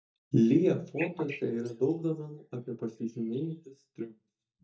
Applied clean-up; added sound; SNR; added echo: neural mask model DeepFilterNet 3.